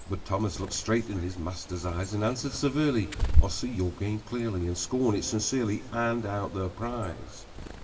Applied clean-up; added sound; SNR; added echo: none; Bird; 2 dB; reverberation time 2.5 s.